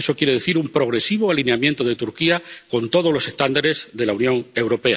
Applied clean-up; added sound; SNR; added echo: none; none; none; none.